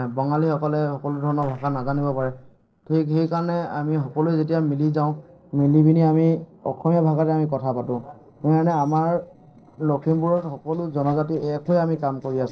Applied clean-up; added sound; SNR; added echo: neural separator model SepFormer DNS4.